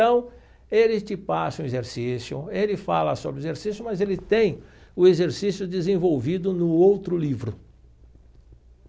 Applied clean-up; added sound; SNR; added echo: none; none; none; none.